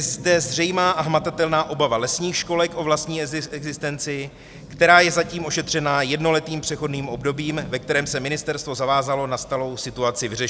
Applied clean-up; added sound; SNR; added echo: none; Rain / Thunderstorm; 19 dB; none.